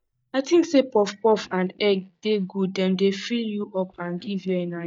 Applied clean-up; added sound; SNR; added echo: neural mask model DeepFilterNet 3.